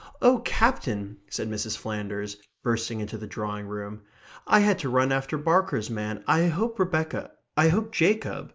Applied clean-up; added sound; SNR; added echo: neural mask model Resemble Enhance denoiser.